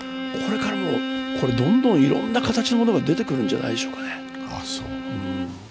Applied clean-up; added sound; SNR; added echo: none; Bowed string instrument; 5 dB; none.